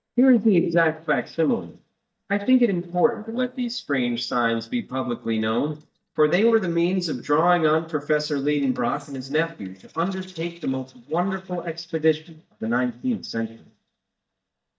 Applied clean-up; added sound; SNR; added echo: neural mask model DeepFilterNet 3.